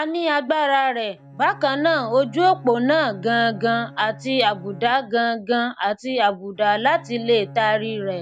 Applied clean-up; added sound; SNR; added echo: none; Bowed string instrument; 20 dB; none.